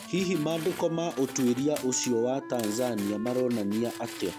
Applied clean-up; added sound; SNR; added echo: none; Tools + Wind instrument, woodwind instrument; 12 dB; none.